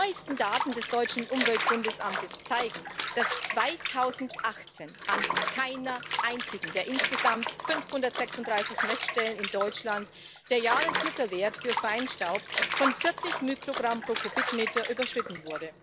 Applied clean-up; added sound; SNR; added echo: none; Bathtub (filling or washing) / Water; 2 dB; none.